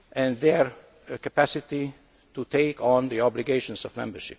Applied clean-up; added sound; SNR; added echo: none; none; none; none.